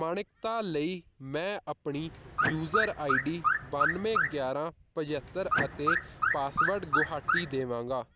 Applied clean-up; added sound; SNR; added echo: none; Alarm / Car; -3 dB; none.